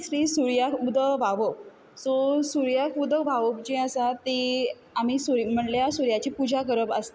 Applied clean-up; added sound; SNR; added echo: none; none; none; none.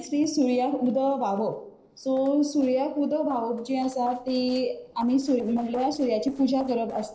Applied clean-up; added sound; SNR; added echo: neural separator model SepFormer DNS4.